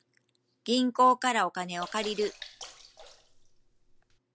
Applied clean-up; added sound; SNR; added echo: none; Sink (filling or washing) / Water / Splash, splatter; 17 dB; none.